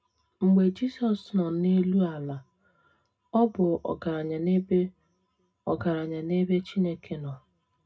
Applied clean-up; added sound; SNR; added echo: none; none; none; reverberation time 0.2 s.